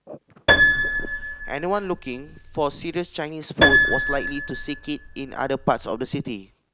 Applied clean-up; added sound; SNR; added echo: none; Piano; -4 dB; none.